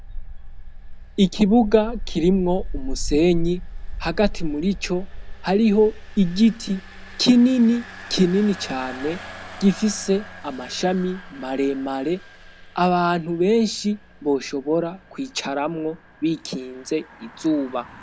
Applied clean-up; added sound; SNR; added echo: none; Engine; 10 dB; none.